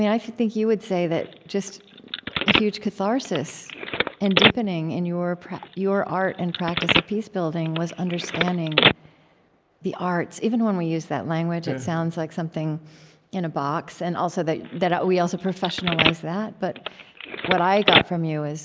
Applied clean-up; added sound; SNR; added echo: none; Telephone; 1 dB; none.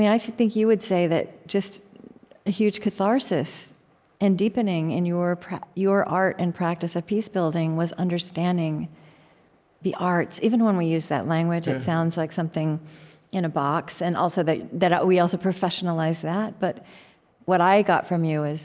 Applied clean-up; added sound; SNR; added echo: none; none; none; none.